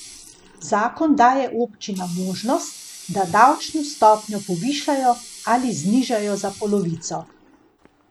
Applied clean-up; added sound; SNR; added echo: none; Water tap, faucet; 19 dB; none.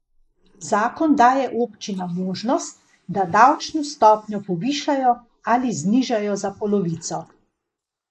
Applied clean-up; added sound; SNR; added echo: neural mask model Resemble Enhance denoiser.